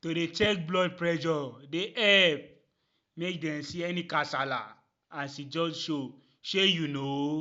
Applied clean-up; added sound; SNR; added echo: none; none; none; none.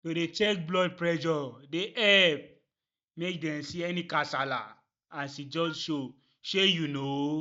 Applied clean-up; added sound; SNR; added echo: neural mask model DeepFilterNet 3.